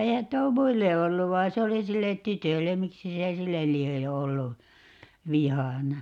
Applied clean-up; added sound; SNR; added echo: none; none; none; none.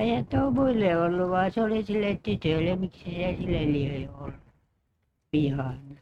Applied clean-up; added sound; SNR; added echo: neural mask model RNNoise.